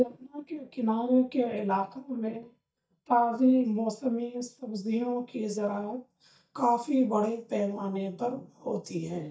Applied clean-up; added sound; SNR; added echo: neural mask model DeepFilterNet 3.